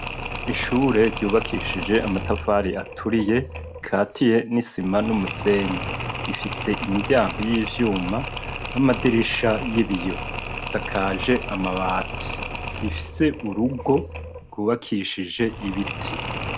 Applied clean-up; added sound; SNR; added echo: none; Mechanisms; 7 dB; none.